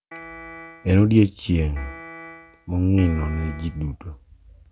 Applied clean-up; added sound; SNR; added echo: none; Piano; 18 dB; none.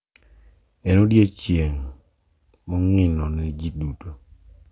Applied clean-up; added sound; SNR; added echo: none; none; none; none.